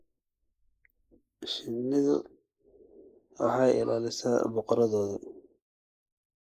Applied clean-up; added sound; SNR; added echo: neural mask model Resemble Enhance denoiser.